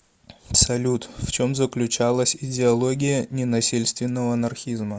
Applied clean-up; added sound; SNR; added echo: none; none; none; none.